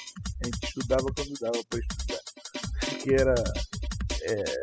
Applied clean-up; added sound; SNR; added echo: classical method spectral subtraction.